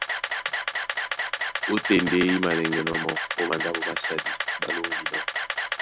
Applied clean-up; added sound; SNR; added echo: none; Camera; 0 dB; none.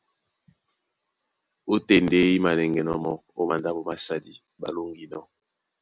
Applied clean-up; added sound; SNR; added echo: none; none; none; none.